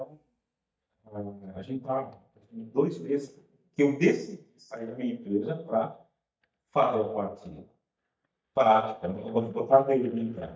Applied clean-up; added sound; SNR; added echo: neural mask model DeepFilterNet 3.